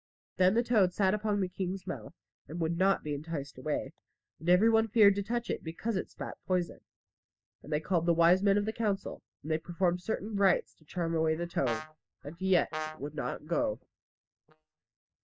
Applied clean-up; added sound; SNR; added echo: neural mask model DeepFilterNet 3.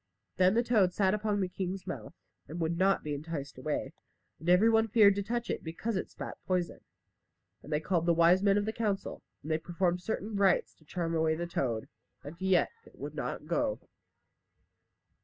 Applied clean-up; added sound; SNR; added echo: none; none; none; none.